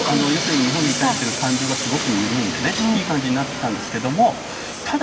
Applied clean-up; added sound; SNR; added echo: none; Train; 4 dB; reverberation time 2.1 s.